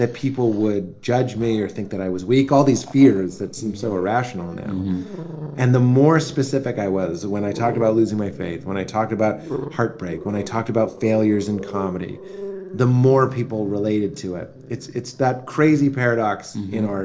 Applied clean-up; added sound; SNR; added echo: neural separator model SepFormer DNS4.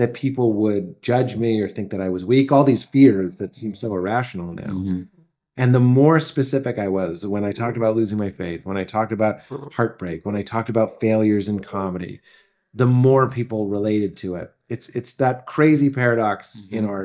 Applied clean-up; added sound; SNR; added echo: neural mask model DeepFilterNet 3.